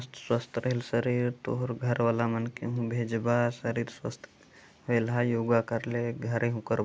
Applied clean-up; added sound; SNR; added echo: none; none; none; none.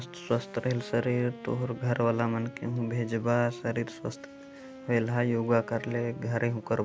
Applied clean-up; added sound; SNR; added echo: none; Wind instrument, woodwind instrument; 16 dB; none.